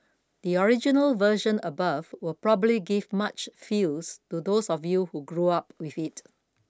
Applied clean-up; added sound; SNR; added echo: none; none; none; none.